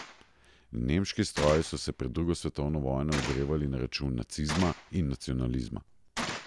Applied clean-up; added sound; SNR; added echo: none; Gunshot, gunfire; 11 dB; none.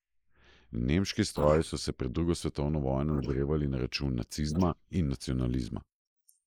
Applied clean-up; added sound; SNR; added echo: neural mask model Resemble Enhance denoiser.